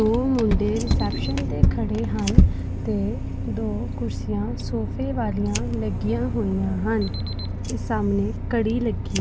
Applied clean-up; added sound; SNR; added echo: none; Fire + Alarm; 19 dB; none.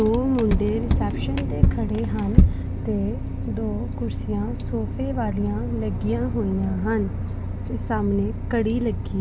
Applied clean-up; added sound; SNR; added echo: none; none; none; none.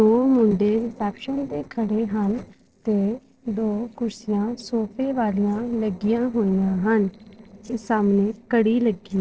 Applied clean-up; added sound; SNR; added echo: neural separator model SepFormer DNS4.